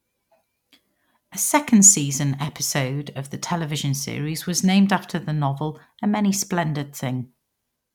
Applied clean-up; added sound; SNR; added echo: none; none; none; none.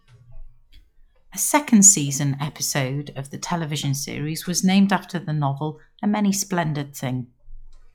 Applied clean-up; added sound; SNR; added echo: classical method log-MMSE.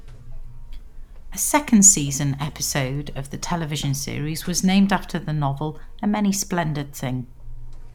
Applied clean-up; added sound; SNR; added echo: none; Buzz; 13 dB; none.